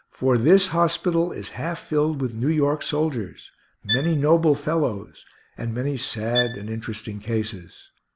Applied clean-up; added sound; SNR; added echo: none; Bowed string instrument; 8 dB; none.